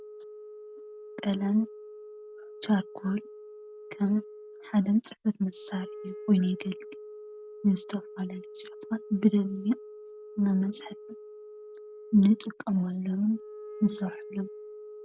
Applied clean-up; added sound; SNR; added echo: none; Wind instrument, woodwind instrument; 15 dB; none.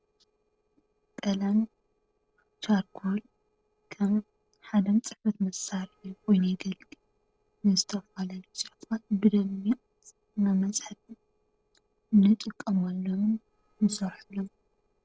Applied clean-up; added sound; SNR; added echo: neural separator model SepFormer DNS4.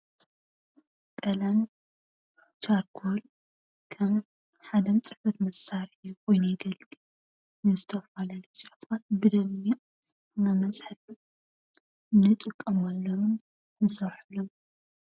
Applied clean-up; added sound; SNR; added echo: none; none; none; none.